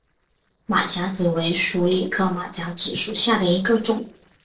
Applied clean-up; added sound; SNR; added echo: neural separator model SepFormer DNS4.